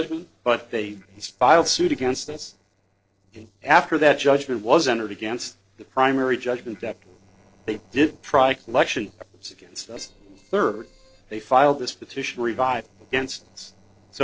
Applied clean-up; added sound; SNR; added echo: neural separator model SepFormer DNS4.